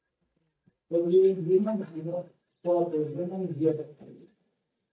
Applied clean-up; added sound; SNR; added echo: neural mask model DeepFilterNet 3.